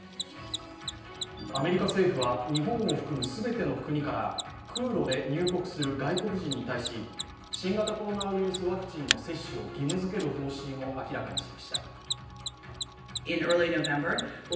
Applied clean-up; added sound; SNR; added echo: none; Mechanisms; 9 dB; reverberation time 0.9 s.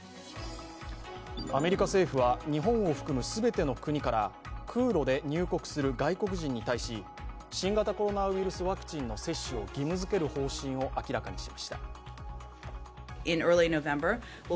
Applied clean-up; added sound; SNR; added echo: none; none; none; none.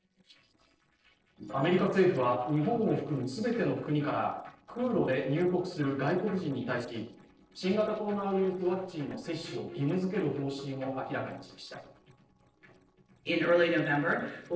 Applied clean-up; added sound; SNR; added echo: neural separator model SepFormer DNS4.